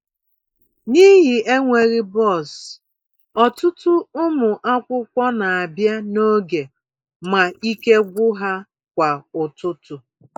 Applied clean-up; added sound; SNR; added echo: neural mask model Resemble Enhance denoiser.